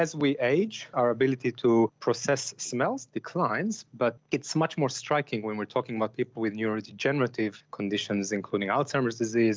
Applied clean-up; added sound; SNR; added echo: none; none; none; none.